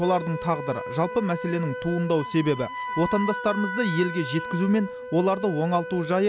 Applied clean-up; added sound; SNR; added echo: none; Wind instrument, woodwind instrument; 8 dB; none.